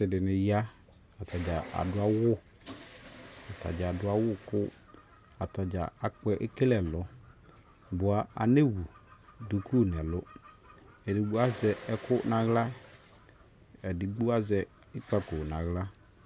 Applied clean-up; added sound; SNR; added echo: none; none; none; none.